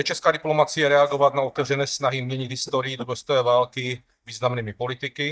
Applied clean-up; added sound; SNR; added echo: neural mask model DeepFilterNet 3.